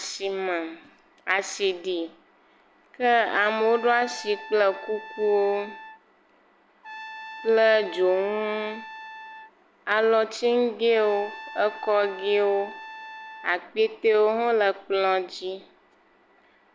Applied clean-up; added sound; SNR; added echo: none; Trumpet; 16 dB; none.